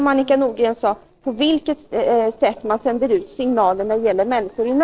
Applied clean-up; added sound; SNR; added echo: neural separator model SepFormer DNS4.